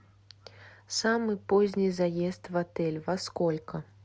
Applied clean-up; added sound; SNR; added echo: none; none; none; none.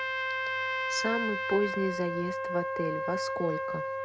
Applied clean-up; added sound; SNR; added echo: none; Trumpet; -1 dB; none.